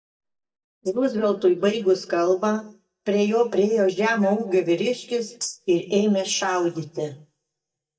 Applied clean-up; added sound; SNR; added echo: neural mask model DeepFilterNet 3.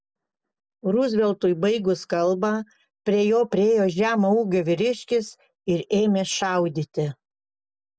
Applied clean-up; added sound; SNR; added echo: none; none; none; none.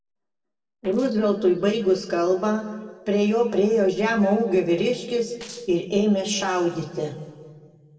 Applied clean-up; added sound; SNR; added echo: neural separator model SepFormer DNS4.